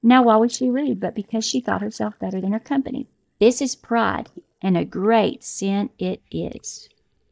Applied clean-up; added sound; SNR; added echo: neural mask model DeepFilterNet 3.